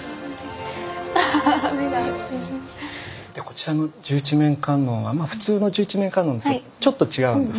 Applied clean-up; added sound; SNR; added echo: none; none; none; none.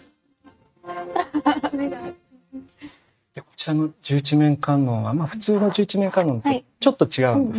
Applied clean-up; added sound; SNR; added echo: neural mask model RNNoise.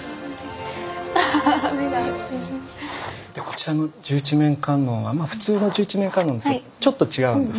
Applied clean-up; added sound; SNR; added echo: none; Writing; 15 dB; none.